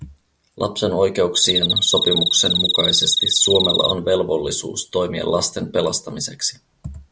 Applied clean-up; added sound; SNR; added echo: none; Cricket; -2 dB; none.